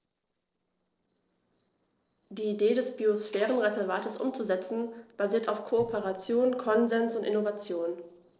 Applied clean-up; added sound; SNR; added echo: neural separator model SepFormer DNS4.